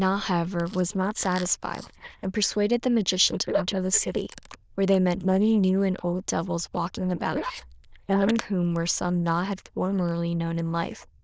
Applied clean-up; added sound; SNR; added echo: neural diffusion model UNIVERSE++.